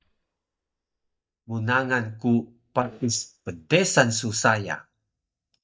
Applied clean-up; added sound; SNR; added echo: neural mask model DeepFilterNet 3.